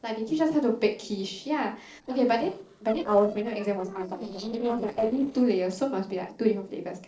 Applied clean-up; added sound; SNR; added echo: neural separator model SepFormer DNS4.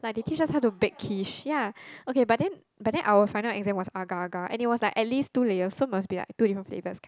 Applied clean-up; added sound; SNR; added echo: none; none; none; none.